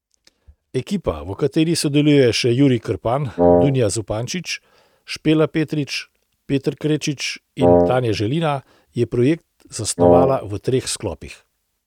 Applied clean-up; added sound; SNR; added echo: neural mask model RNNoise.